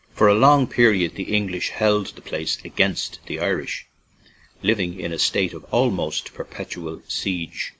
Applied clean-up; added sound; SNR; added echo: none; none; none; none.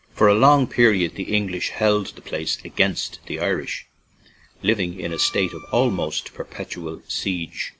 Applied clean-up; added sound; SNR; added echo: none; Bowed string instrument; 18 dB; none.